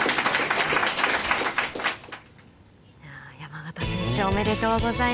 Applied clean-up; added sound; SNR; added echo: none; none; none; none.